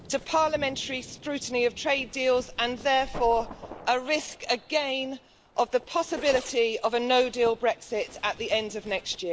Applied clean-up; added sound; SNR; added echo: none; Thunder + Zipper (clothing); 17 dB; none.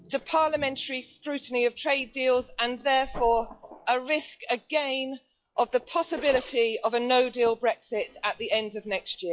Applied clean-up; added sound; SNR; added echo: classical method log-MMSE.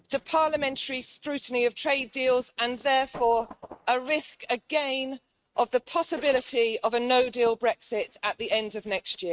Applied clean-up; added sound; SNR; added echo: neural mask model RNNoise.